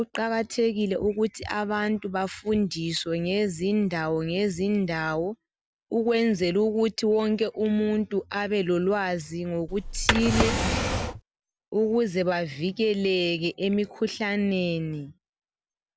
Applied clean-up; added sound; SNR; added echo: none; Drawer open or close; 0 dB; none.